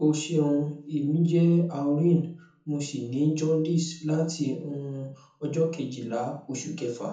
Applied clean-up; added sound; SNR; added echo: none; none; none; reverberation time 0.5 s.